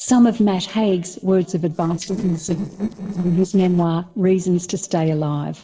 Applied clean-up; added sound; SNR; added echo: neural separator model SepFormer DNS4.